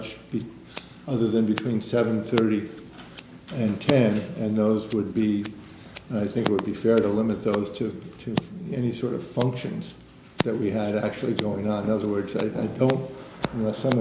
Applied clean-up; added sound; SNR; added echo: none; Scissors; 11 dB; none.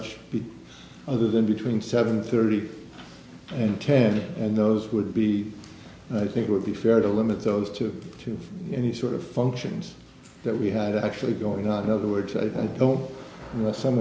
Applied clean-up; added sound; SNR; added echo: none; none; none; none.